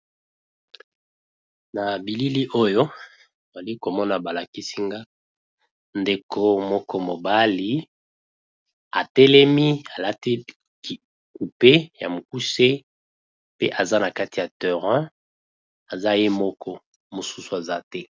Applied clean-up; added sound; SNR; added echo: none; none; none; none.